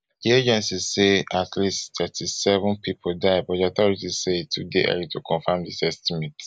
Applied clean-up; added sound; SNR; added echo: none; none; none; none.